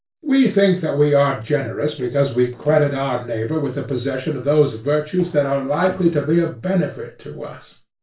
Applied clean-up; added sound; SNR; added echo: neural separator model SepFormer DNS4.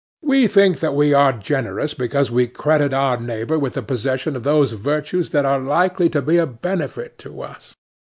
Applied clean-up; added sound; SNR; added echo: none; none; none; none.